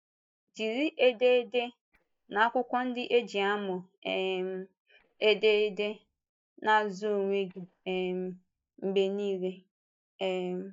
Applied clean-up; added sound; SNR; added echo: neural mask model DeepFilterNet 3.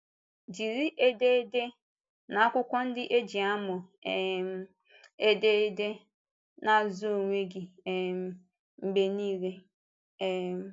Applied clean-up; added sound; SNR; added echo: none; none; none; none.